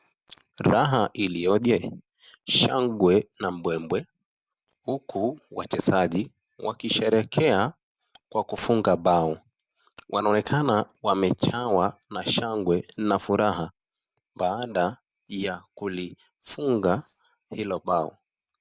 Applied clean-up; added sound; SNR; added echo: none; none; none; none.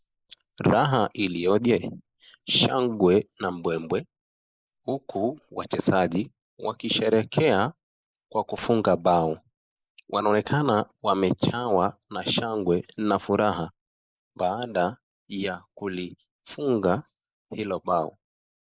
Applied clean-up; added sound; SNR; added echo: neural mask model Resemble Enhance denoiser.